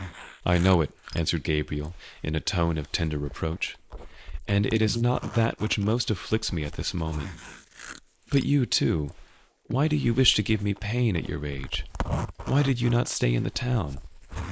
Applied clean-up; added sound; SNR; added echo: neural mask model Resemble Enhance denoiser.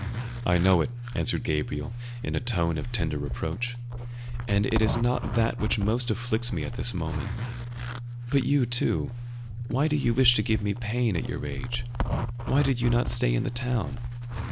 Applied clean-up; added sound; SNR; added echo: none; Zipper (clothing); 5 dB; none.